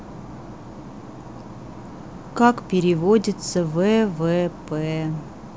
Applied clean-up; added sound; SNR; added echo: none; none; none; none.